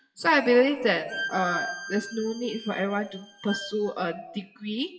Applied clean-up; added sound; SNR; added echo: classical method WPE with log-MMSE.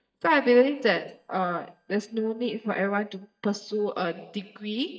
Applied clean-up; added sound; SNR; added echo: neural mask model DeepFilterNet 3.